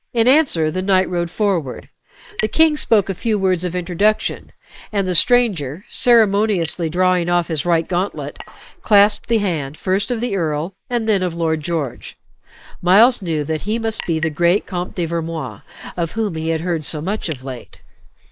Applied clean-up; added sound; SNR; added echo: neural mask model Resemble Enhance denoiser.